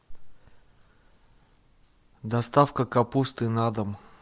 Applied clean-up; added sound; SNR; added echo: none; none; none; none.